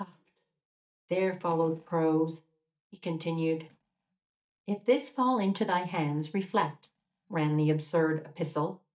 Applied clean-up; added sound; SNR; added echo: neural mask model DeepFilterNet 3.